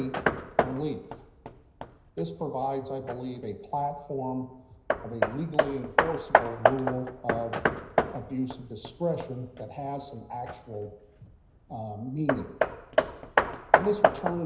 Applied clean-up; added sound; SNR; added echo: none; Hammer; -4 dB; reverberation time 0.9 s.